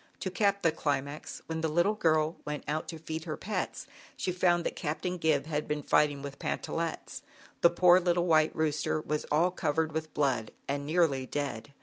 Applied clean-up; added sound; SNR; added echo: none; none; none; none.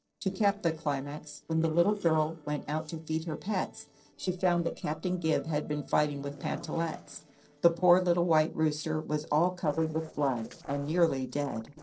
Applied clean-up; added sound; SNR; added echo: neural separator model SepFormer DNS4.